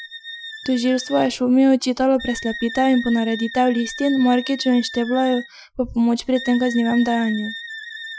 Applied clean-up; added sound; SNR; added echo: classical method Wiener filter.